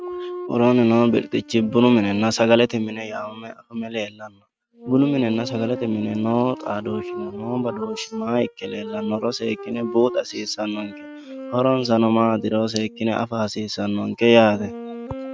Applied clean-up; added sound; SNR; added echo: neural mask model RNNoise.